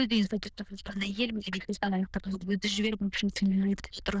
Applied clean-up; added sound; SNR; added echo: neural diffusion model UNIVERSE++.